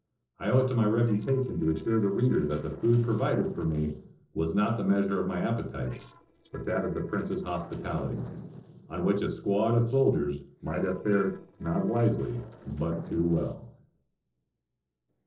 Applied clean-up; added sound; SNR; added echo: neural separator model SepFormer DNS4.